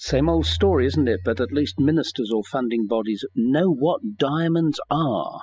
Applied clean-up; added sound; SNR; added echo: classical method spectral subtraction.